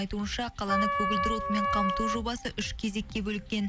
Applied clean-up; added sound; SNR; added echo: none; Wind instrument, woodwind instrument; -2 dB; none.